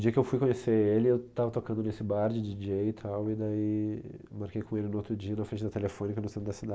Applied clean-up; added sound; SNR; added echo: none; none; none; none.